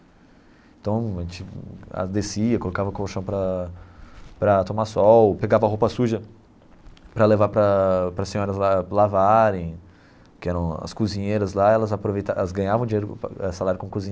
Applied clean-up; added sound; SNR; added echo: none; none; none; none.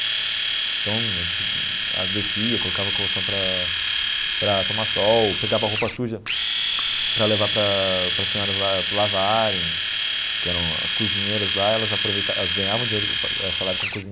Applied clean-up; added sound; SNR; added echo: none; Domestic sounds, home sounds; -3 dB; none.